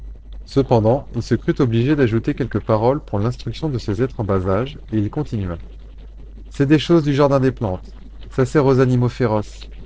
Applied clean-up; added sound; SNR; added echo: neural separator model SepFormer DNS4.